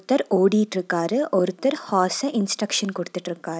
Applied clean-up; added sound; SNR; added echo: none; none; none; none.